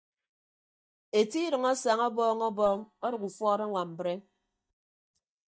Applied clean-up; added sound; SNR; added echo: neural mask model DeepFilterNet 3.